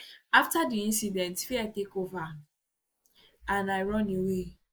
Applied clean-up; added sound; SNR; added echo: neural mask model Resemble Enhance denoiser.